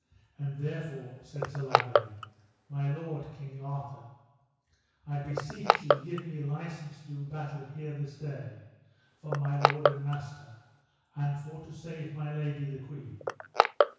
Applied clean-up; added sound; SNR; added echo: none; Crushing; -3 dB; reverberation time 1.1 s.